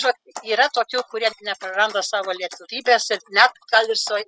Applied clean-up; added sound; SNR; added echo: classical method spectral subtraction.